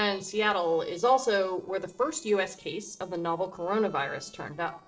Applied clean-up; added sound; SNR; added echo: neural separator model SepFormer DNS4.